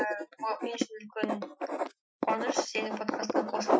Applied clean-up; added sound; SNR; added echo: classical method Wiener filter.